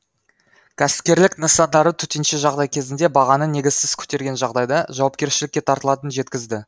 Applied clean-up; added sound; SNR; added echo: none; none; none; none.